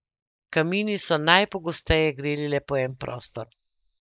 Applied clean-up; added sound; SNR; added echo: neural mask model Resemble Enhance denoiser.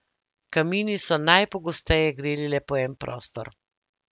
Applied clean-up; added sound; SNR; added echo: none; none; none; none.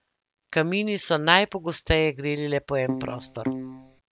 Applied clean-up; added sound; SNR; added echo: none; Keyboard (musical); 6 dB; none.